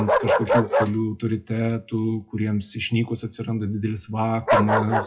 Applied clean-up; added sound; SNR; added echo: classical method WPE with log-MMSE.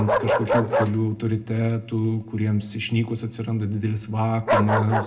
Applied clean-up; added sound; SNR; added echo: none; Bark; 3 dB; reverberation time 0.2 s.